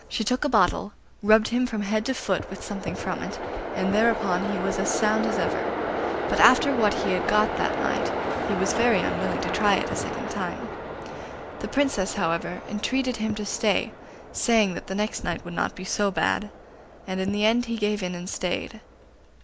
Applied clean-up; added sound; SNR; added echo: none; Train; 5 dB; none.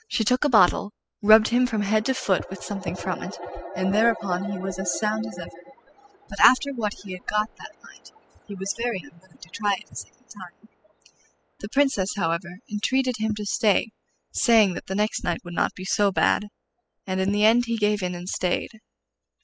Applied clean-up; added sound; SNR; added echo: classical method spectral subtraction.